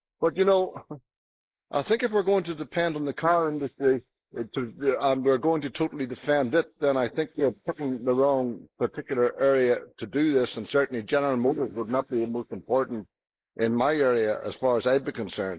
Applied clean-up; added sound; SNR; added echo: neural mask model Resemble Enhance denoiser.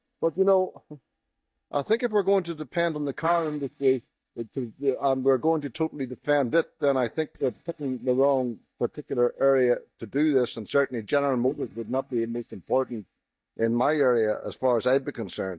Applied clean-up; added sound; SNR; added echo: neural mask model DeepFilterNet 3.